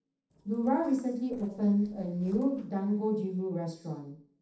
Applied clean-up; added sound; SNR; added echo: neural separator model SepFormer DNS4.